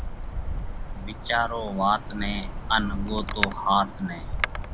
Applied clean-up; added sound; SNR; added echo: none; Wind; 3 dB; none.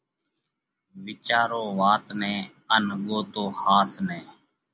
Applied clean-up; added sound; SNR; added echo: none; none; none; none.